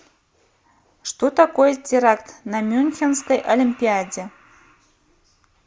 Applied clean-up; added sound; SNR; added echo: none; none; none; none.